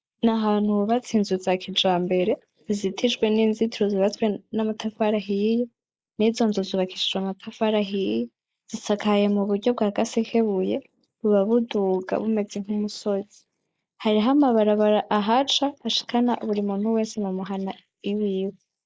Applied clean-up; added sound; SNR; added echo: neural mask model Resemble Enhance denoiser.